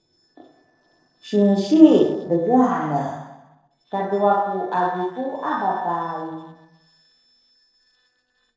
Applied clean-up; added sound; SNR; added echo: neural separator model SepFormer DNS4.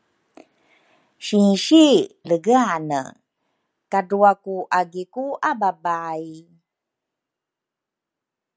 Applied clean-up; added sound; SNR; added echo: none; none; none; none.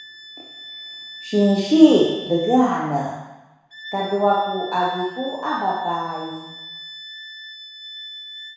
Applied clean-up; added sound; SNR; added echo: none; Wind instrument, woodwind instrument; 16 dB; reverberation time 1.1 s.